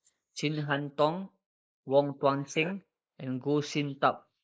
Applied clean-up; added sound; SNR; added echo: neural mask model Resemble Enhance denoiser.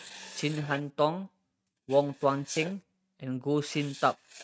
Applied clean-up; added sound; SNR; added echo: neural mask model RNNoise.